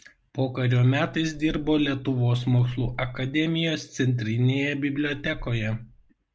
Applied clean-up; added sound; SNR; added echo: none; Bird; 16 dB; none.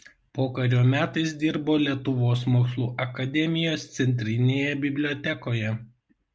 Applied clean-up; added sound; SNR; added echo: none; none; none; none.